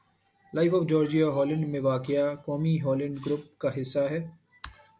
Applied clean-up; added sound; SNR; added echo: none; none; none; none.